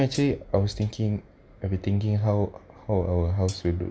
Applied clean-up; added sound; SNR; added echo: none; Hi-hat; 19 dB; none.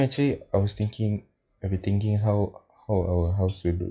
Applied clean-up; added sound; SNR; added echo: classical method log-MMSE.